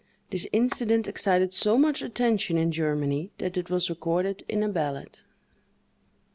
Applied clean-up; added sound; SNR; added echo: none; Tap / Glass; 18 dB; none.